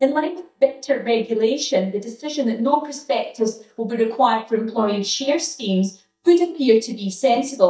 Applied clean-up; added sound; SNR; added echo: neural mask model DeepFilterNet 3.